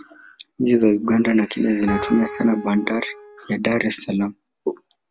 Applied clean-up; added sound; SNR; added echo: none; Piano; 10 dB; none.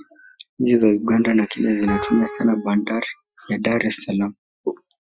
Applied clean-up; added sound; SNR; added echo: classical method Wiener filter.